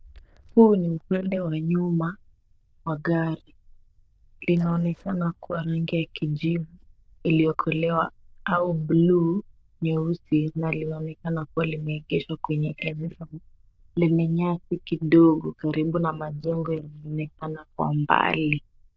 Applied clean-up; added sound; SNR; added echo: neural diffusion model UNIVERSE++.